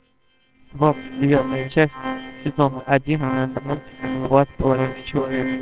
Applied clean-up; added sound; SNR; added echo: neural separator model SepFormer WHAMR!.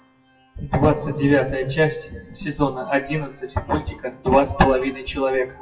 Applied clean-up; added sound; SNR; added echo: classical method WPE with log-MMSE.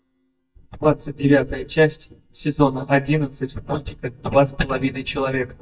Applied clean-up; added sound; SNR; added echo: neural mask model DeepFilterNet 3.